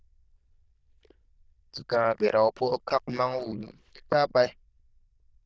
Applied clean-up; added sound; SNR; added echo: neural diffusion model UNIVERSE++.